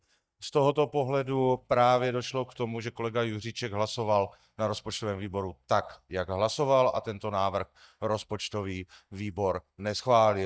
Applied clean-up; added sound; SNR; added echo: neural mask model DeepFilterNet 3.